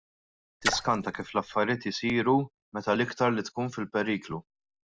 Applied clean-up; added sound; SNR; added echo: none; Splash, splatter; 5 dB; none.